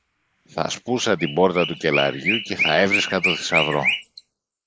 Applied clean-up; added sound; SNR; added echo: neural mask model Resemble Enhance denoiser.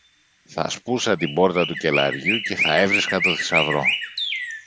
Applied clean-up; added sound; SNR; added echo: none; Chirp, tweet; 2 dB; none.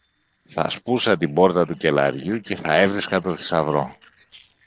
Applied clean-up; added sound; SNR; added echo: neural separator model SepFormer DNS4.